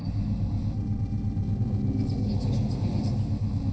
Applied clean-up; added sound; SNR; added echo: neural separator model SepFormer DNS4.